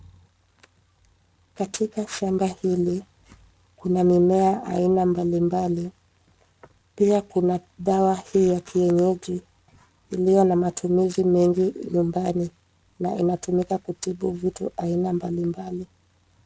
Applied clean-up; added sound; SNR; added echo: none; none; none; none.